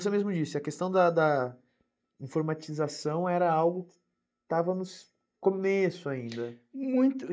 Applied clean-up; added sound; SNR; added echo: neural mask model DeepFilterNet 3.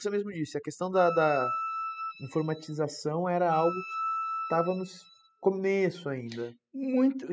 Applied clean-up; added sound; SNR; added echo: classical method spectral subtraction.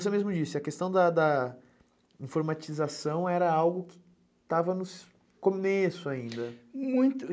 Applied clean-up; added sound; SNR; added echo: none; none; none; none.